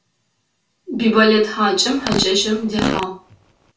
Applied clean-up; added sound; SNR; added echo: none; Fart; 7 dB; reverberation time 0.3 s.